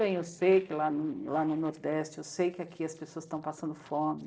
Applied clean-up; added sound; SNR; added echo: neural separator model SepFormer DNS4.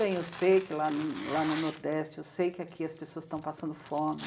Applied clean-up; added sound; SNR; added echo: none; Tearing; 14 dB; reverberation time 1.4 s.